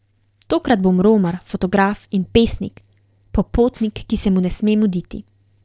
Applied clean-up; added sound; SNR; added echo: neural separator model SepFormer DNS4.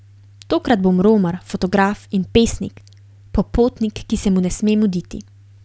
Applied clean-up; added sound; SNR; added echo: none; none; none; none.